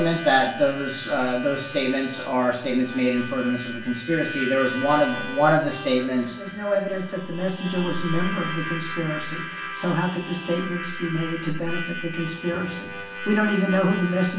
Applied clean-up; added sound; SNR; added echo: none; Harmonica; 10 dB; reverberation time 0.4 s.